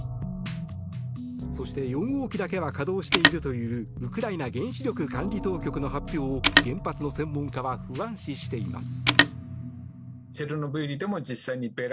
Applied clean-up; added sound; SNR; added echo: none; Telephone; -1 dB; none.